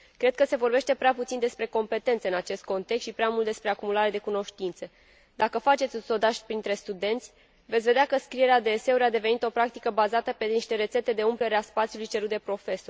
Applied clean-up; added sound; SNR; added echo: none; none; none; none.